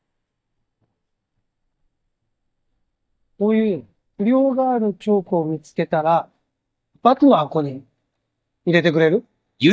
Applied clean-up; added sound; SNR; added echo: neural mask model DeepFilterNet 3.